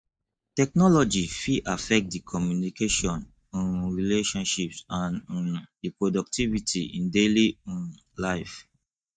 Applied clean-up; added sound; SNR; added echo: neural mask model DeepFilterNet 3.